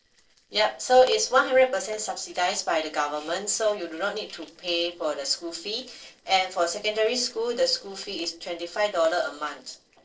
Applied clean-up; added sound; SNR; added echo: neural separator model SepFormer DNS4.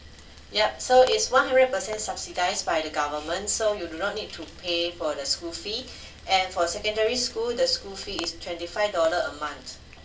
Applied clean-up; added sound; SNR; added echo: none; Rain; 19 dB; reverberation time 0.2 s.